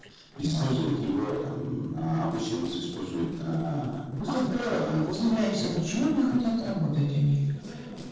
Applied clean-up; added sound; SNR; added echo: neural separator model SepFormer DNS4.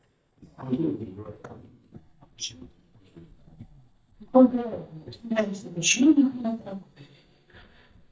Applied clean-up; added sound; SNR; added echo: neural mask model DeepFilterNet 3.